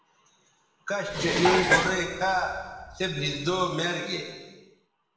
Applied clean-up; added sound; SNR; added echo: none; Dishes, pots, and pans; 0 dB; reverberation time 1.3 s.